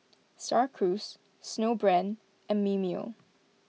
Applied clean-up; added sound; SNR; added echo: none; none; none; none.